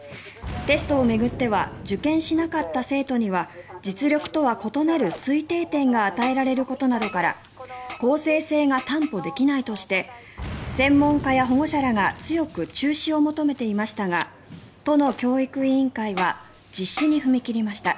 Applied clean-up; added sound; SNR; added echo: none; Boom; 15 dB; none.